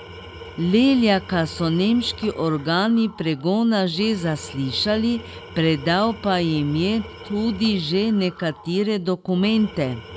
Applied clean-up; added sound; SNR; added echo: none; Tools; 17 dB; none.